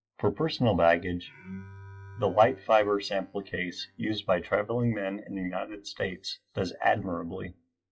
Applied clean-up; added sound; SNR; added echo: classical method WPE with log-MMSE.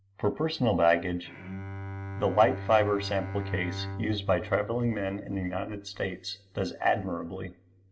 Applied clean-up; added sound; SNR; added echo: none; Bowed string instrument; 11 dB; reverberation time 0.5 s.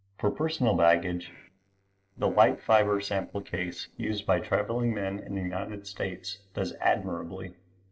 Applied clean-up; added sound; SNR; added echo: neural separator model SepFormer DNS4.